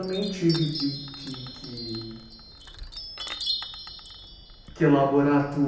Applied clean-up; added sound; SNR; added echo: none; Chime; 10 dB; reverberation time 0.9 s.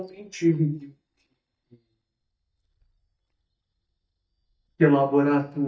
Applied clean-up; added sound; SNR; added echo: neural mask model DeepFilterNet 3.